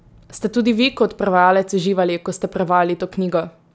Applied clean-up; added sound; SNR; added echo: none; none; none; none.